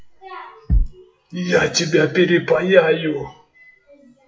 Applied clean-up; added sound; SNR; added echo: classical method WPE with log-MMSE.